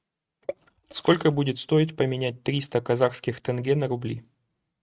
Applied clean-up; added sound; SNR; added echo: neural mask model RNNoise.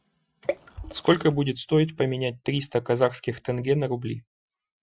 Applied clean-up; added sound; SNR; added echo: classical method Wiener filter.